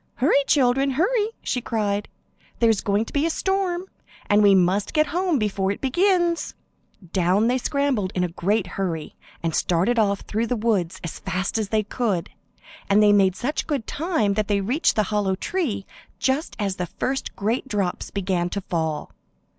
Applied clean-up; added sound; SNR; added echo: none; none; none; none.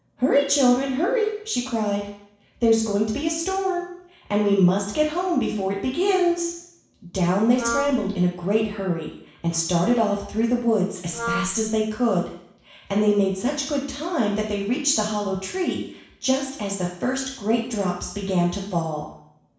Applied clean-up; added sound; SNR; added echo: none; Wind instrument, woodwind instrument; 7 dB; reverberation time 0.7 s.